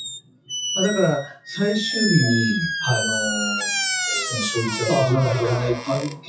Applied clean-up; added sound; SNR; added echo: classical method WPE with log-MMSE.